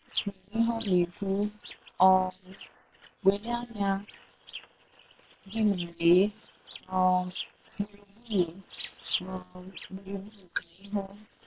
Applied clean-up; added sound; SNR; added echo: neural separator model SepFormer WHAM!.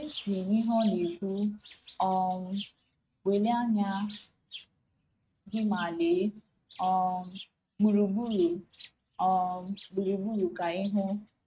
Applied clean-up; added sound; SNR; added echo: neural mask model RNNoise.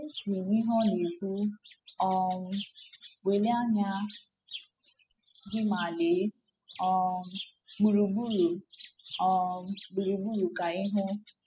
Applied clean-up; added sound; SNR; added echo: classical method spectral subtraction.